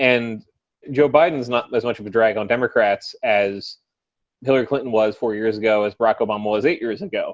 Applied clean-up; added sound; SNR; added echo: none; none; none; none.